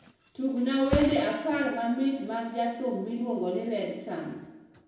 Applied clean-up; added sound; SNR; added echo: none; Thump, thud; 12 dB; reverberation time 0.9 s.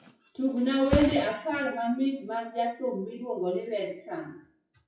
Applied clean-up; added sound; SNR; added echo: classical method WPE with log-MMSE.